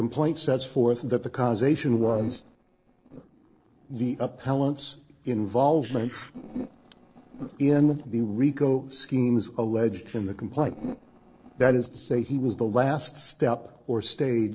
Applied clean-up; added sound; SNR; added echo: neural separator model SepFormer DNS4.